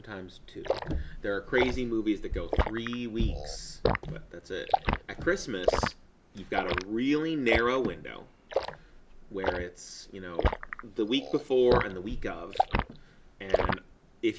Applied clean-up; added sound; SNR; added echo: none; Liquid; 2 dB; none.